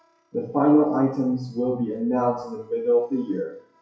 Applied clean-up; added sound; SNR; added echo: classical method WPE with log-MMSE.